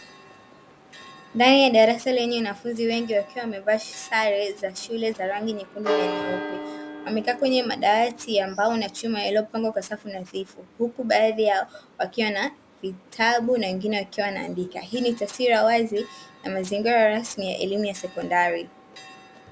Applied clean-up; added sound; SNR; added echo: none; Church bell; 14 dB; none.